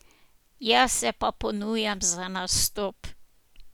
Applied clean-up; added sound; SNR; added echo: none; none; none; none.